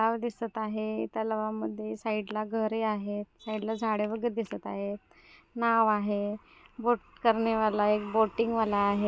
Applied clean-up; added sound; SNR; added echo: none; none; none; none.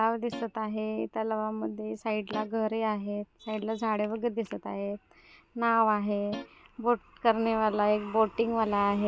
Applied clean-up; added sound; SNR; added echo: none; Guitar; 13 dB; none.